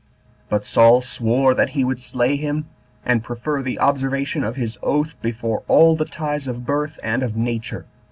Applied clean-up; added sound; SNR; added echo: none; none; none; none.